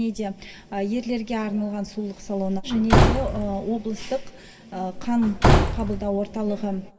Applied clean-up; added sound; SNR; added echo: none; Slam / Wood; -3 dB; reverberation time 2.3 s.